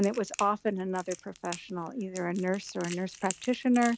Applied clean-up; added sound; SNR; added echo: none; Crackle; 15 dB; none.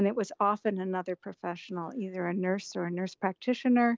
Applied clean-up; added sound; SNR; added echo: none; none; none; none.